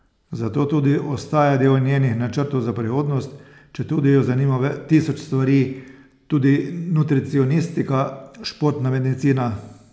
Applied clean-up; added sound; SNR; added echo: none; none; none; none.